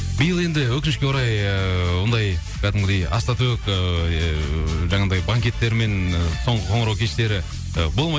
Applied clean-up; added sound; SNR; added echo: none; none; none; none.